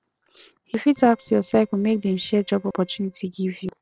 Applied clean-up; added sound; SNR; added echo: neural separator model SepFormer DNS4.